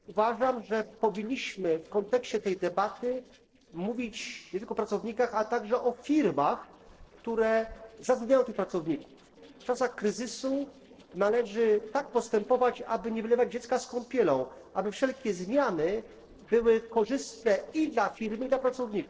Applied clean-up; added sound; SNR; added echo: neural separator model SepFormer DNS4.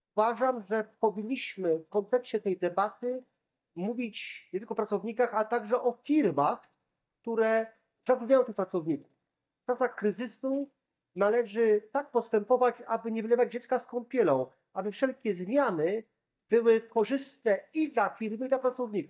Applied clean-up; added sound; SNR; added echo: neural mask model DeepFilterNet 3.